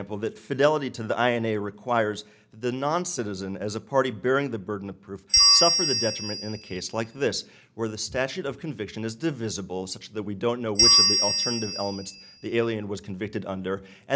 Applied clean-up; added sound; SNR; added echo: none; Bell; -5 dB; none.